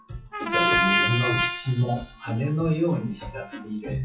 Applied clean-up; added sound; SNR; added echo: classical method WPE with log-MMSE.